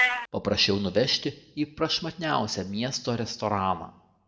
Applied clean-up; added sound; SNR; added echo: none; Meow; 8 dB; reverberation time 0.6 s.